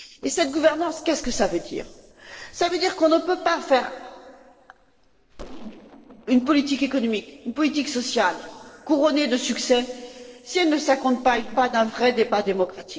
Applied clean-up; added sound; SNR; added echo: neural separator model SepFormer DNS4.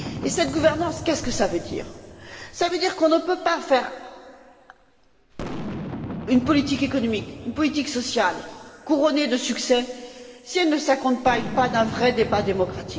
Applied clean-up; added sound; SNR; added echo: none; Boom; 12 dB; reverberation time 2.5 s.